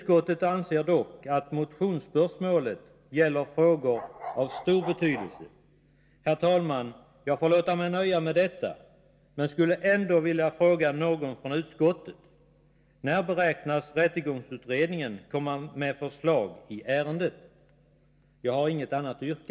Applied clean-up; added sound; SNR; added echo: none; Bark; 13 dB; reverberation time 0.8 s.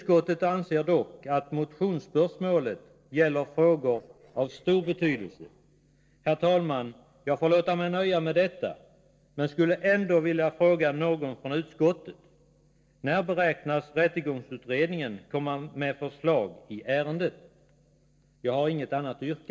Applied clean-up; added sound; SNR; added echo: neural separator model SepFormer DNS4.